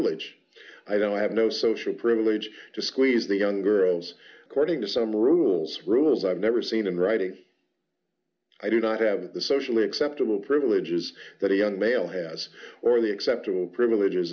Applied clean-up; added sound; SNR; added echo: none; none; none; none.